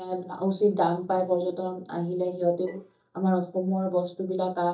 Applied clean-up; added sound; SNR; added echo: neural mask model DeepFilterNet 3.